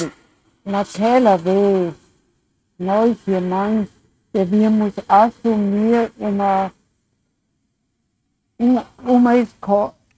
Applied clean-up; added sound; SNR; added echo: neural mask model RNNoise.